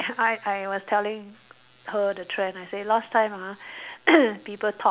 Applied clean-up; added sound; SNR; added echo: none; none; none; none.